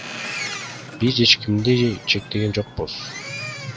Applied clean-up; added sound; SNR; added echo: none; Boat, Water vehicle; 11 dB; none.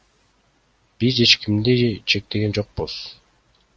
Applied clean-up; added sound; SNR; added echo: none; none; none; none.